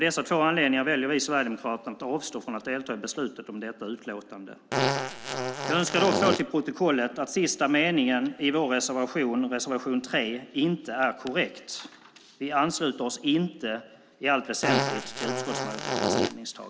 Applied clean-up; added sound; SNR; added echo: none; Fart; 0 dB; none.